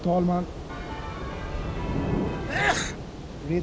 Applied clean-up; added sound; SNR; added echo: none; Thunder / Rain + Sneeze / Church bell; -2 dB; none.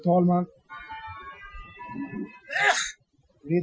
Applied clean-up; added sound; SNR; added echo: classical method Wiener filter.